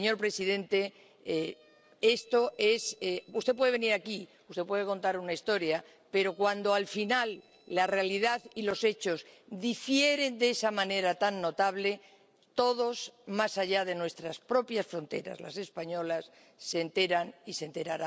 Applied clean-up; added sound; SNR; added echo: neural separator model SepFormer DNS4.